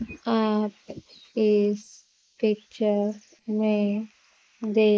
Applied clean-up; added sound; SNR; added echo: neural mask model Resemble Enhance denoiser.